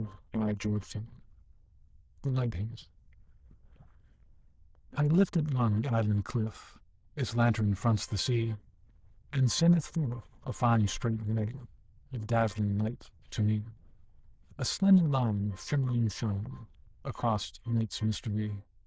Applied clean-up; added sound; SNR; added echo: neural diffusion model UNIVERSE++.